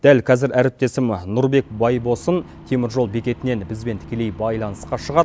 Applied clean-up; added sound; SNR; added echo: none; none; none; none.